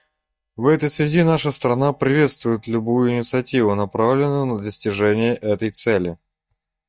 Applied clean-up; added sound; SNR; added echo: neural mask model DeepFilterNet 3.